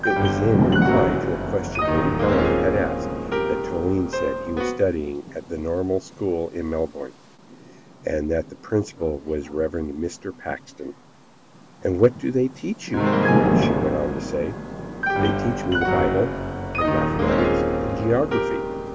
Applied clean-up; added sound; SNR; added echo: none; Piano + Thunder / Rain; -1 dB; none.